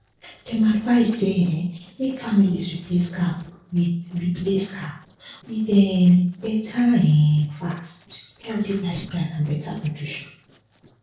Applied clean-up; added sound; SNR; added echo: neural separator model SepFormer DNS4.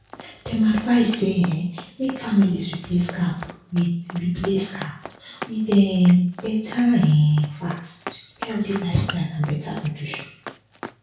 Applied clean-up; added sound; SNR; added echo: none; Run; 17 dB; reverberation time 0.6 s.